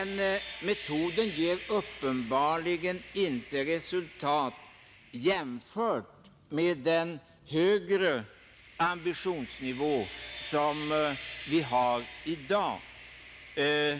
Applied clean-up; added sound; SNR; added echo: none; Sawing; 15 dB; none.